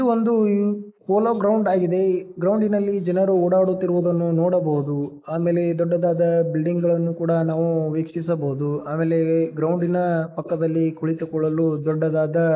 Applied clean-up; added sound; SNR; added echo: neural mask model Resemble Enhance denoiser.